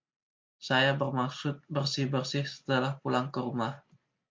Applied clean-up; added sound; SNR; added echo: none; none; none; none.